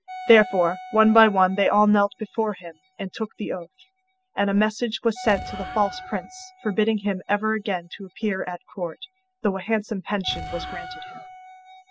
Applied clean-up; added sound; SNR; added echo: classical method spectral subtraction.